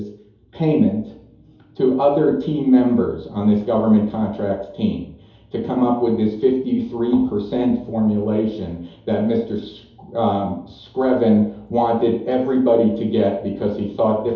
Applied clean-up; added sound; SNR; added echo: none; none; none; reverberation time 2.8 s.